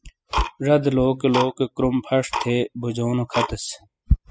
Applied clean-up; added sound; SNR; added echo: classical method spectral subtraction.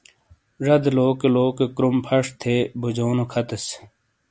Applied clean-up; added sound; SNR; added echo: none; none; none; none.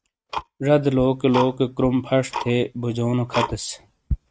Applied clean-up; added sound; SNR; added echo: neural mask model RNNoise.